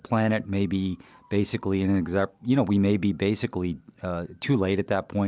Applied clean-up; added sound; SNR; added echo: none; none; none; none.